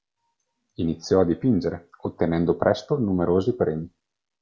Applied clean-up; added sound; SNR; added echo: none; none; none; none.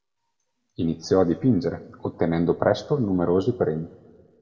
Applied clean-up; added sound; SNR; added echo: none; none; none; reverberation time 0.9 s.